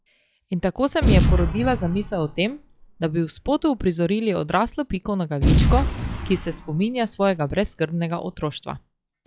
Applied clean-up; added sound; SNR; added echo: classical method log-MMSE.